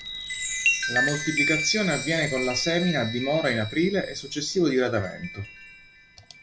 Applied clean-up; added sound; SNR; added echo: none; Chime; 4 dB; none.